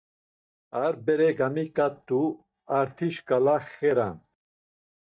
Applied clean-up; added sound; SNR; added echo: neural mask model DeepFilterNet 3.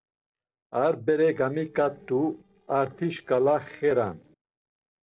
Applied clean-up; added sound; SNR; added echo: neural separator model SepFormer DNS4.